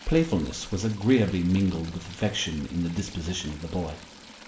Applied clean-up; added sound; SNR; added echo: none; Stream / Trickle, dribble; 19 dB; reverberation time 0.5 s.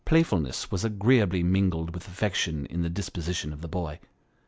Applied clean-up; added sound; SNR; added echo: none; none; none; none.